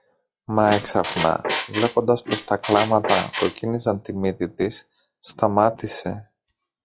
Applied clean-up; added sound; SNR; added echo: classical method log-MMSE.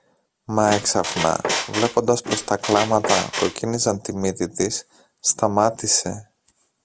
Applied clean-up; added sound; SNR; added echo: none; Squeak; 4 dB; none.